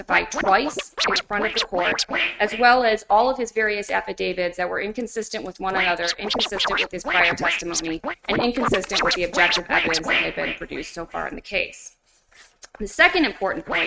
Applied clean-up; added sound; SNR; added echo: neural mask model RNNoise.